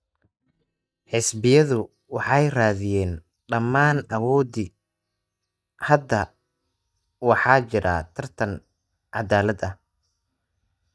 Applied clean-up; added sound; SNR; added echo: neural mask model DeepFilterNet 3.